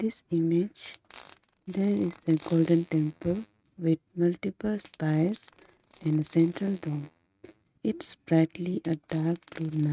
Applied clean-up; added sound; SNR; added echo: neural mask model RNNoise.